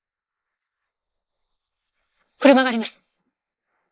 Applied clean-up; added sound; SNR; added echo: neural mask model Resemble Enhance denoiser.